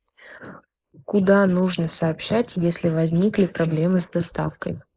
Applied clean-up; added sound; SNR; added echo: neural mask model Resemble Enhance denoiser.